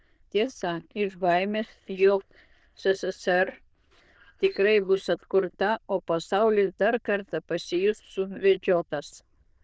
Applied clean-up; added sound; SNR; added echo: neural diffusion model UNIVERSE++.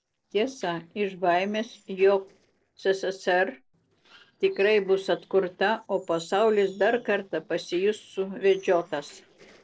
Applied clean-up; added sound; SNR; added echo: neural separator model SepFormer DNS4.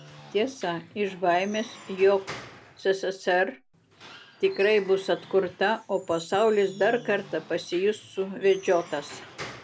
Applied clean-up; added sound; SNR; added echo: none; Squeak / Wood; 19 dB; none.